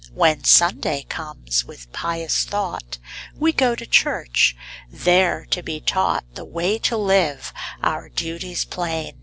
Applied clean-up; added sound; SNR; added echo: none; none; none; none.